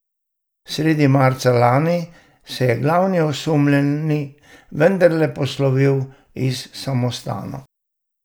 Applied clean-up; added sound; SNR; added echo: none; none; none; none.